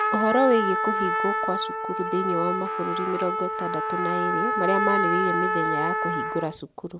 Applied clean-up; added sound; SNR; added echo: none; Trumpet; -1 dB; none.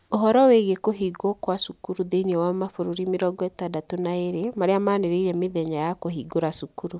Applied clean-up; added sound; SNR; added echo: none; none; none; none.